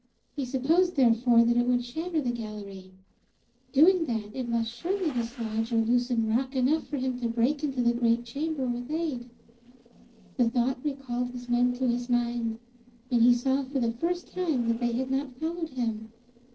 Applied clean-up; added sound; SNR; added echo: neural separator model SepFormer DNS4.